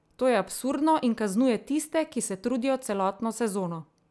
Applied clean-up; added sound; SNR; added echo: none; none; none; none.